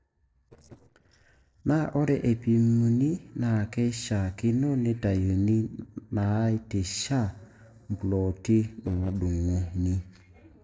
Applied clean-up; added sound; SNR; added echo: neural separator model SepFormer DNS4.